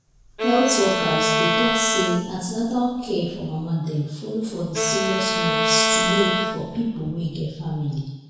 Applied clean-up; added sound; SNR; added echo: none; Bowed string instrument; 1 dB; reverberation time 1.0 s.